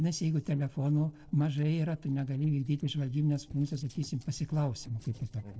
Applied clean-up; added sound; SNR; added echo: neural separator model SepFormer DNS4.